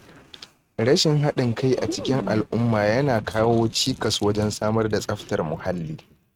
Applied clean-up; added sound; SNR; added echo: neural mask model RNNoise.